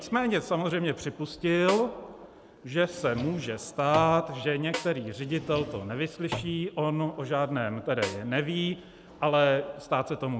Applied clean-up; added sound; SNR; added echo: none; Snare drum + Drawer open or close; 11 dB; none.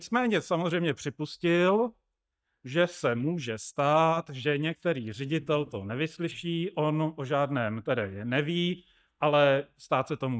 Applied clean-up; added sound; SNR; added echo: neural mask model DeepFilterNet 3.